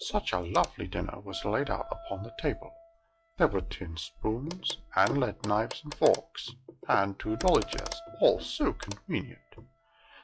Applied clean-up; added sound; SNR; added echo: classical method log-MMSE.